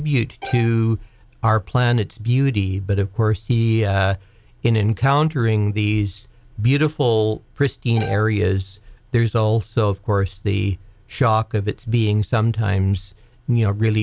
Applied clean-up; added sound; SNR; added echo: none; Bowed string instrument; 16 dB; none.